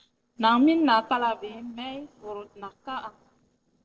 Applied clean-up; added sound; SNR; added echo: neural separator model SepFormer DNS4.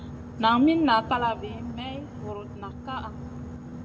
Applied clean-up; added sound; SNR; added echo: none; Boat, Water vehicle; 11 dB; reverberation time 0.8 s.